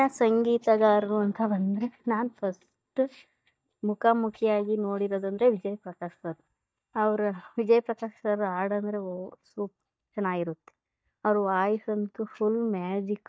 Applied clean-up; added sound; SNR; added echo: neural mask model DeepFilterNet 3.